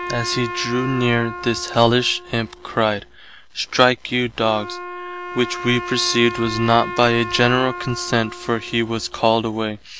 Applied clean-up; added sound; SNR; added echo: none; Wind instrument, woodwind instrument; 11 dB; none.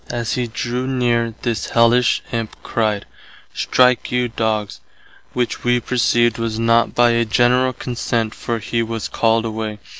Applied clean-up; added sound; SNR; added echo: none; none; none; none.